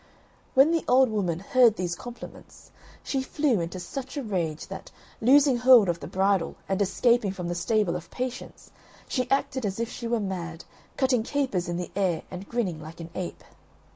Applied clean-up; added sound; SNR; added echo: none; none; none; none.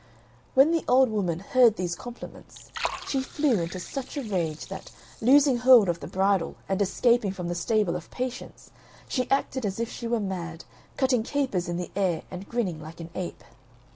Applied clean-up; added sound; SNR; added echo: none; Liquid; 20 dB; none.